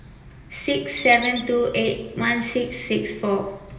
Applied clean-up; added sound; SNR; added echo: none; Bird vocalization, bird call, bird song; 12 dB; reverberation time 1.4 s.